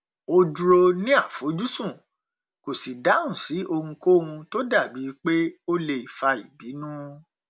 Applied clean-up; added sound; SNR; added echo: none; none; none; none.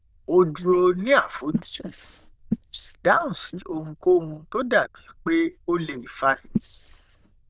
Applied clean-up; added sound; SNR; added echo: neural diffusion model UNIVERSE++.